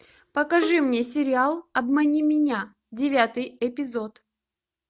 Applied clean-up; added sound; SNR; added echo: neural mask model RNNoise.